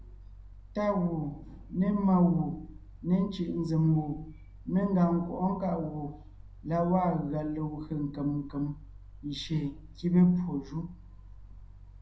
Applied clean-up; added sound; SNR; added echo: none; Mechanical fan; 18 dB; reverberation time 0.3 s.